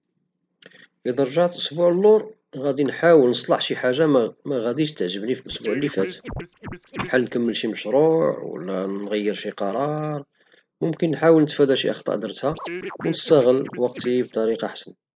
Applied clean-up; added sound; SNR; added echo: neural mask model Resemble Enhance denoiser.